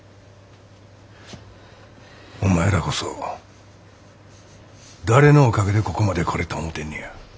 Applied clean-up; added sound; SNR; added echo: none; none; none; none.